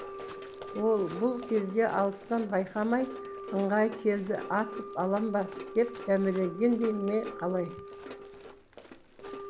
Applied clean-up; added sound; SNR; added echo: none; Wind instrument, woodwind instrument + Run; 12 dB; none.